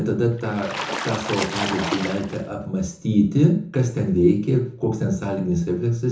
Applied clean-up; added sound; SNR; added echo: none; Splash, splatter; 7 dB; reverberation time 0.6 s.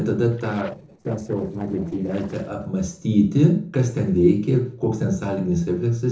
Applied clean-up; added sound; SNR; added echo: neural separator model SepFormer DNS4.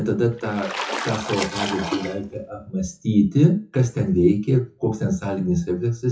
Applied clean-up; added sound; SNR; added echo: classical method WPE with log-MMSE.